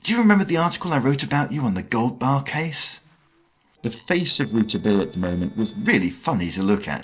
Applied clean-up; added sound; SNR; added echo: neural separator model SepFormer DNS4.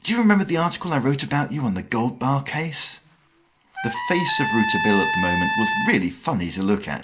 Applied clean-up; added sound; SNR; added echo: none; Trumpet; 4 dB; reverberation time 0.4 s.